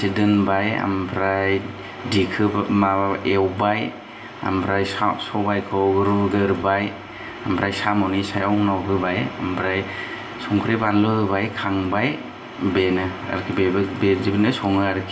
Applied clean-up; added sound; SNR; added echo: none; none; none; reverberation time 0.5 s.